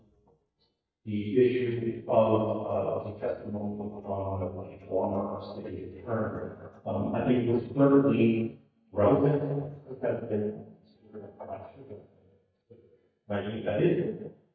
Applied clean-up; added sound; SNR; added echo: neural mask model DeepFilterNet 3.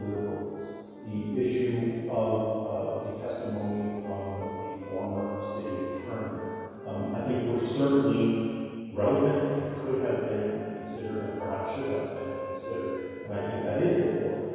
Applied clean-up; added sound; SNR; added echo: none; Wind instrument, woodwind instrument; 13 dB; reverberation time 2.2 s.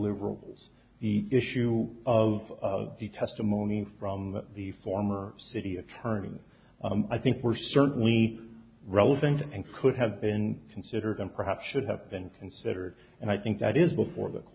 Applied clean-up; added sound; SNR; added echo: none; none; none; none.